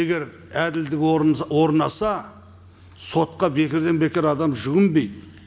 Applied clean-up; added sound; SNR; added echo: none; none; none; none.